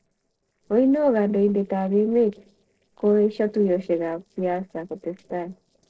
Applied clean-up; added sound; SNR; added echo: neural separator model SepFormer DNS4.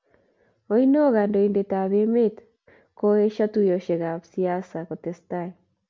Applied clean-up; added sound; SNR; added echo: none; none; none; none.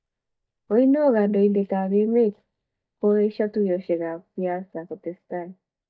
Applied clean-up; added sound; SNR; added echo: neural mask model DeepFilterNet 3.